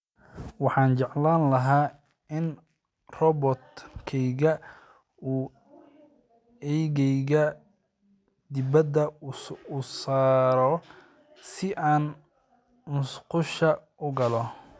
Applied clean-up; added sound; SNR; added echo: none; none; none; none.